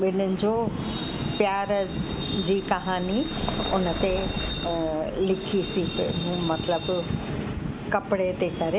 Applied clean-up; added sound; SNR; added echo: none; Vehicle; 13 dB; none.